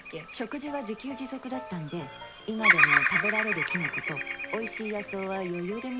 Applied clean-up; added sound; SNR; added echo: none; Bird vocalization, bird call, bird song; -5 dB; none.